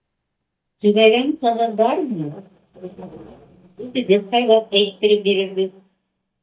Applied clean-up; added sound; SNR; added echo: neural mask model DeepFilterNet 3.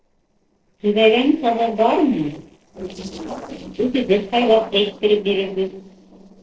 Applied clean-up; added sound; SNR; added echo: neural separator model SepFormer DNS4.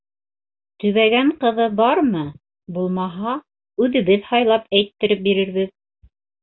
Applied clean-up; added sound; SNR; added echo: none; none; none; none.